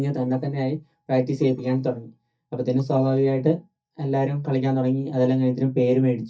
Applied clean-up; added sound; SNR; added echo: neural mask model DeepFilterNet 3.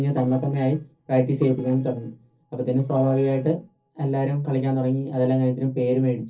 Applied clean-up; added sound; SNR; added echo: neural separator model SepFormer DNS4.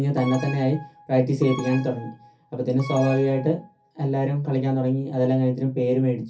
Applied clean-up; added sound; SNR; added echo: none; Alarm; 16 dB; reverberation time 0.3 s.